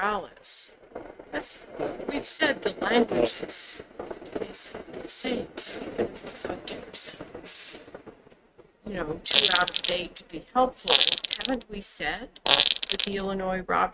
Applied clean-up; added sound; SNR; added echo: neural mask model RNNoise.